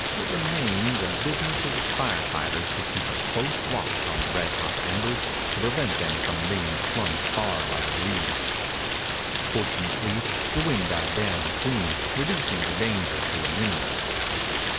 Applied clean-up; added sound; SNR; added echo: none; Rain; -5 dB; none.